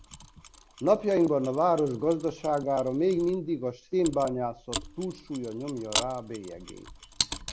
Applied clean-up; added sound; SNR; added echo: none; Mechanisms; 11 dB; none.